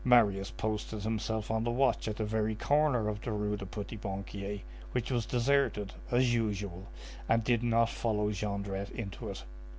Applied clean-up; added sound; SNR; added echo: none; none; none; none.